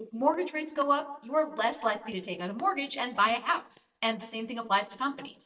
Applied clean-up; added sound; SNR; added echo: neural mask model DeepFilterNet 3.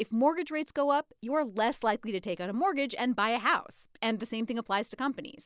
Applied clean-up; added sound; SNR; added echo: none; none; none; none.